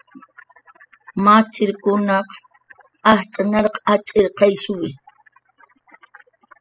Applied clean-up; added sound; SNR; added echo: classical method spectral subtraction.